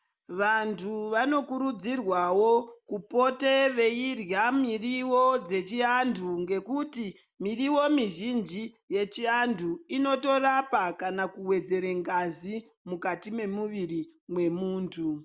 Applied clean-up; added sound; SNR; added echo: none; none; none; none.